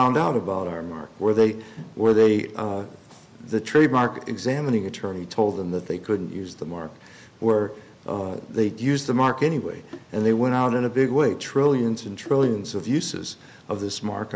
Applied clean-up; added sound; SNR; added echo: none; none; none; none.